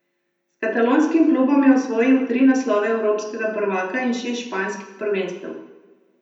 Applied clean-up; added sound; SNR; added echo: none; none; none; reverberation time 0.8 s.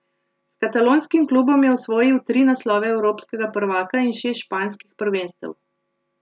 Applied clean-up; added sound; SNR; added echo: none; none; none; none.